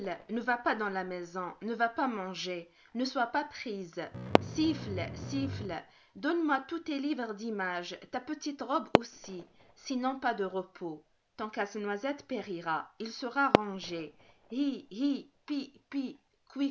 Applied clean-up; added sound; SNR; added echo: none; Bass guitar + Fireworks; 4 dB; none.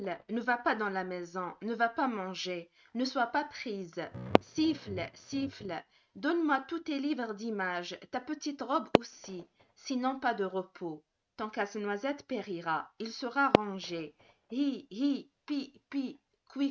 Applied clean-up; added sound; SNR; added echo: neural mask model RNNoise.